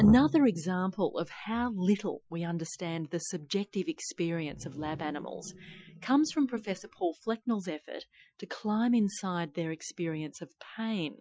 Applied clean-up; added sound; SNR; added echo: classical method Wiener filter.